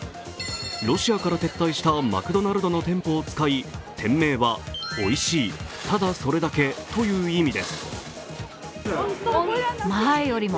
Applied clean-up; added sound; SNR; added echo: none; Glass; 16 dB; none.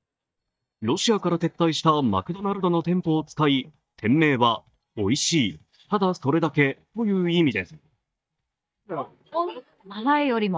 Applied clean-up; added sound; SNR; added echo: neural mask model DeepFilterNet 3.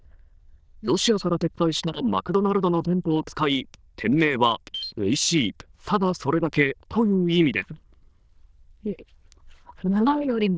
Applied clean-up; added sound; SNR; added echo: neural diffusion model UNIVERSE++.